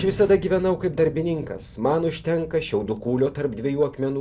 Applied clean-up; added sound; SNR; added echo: none; Thunder; 17 dB; none.